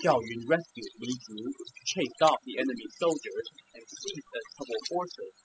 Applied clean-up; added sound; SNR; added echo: classical method spectral subtraction.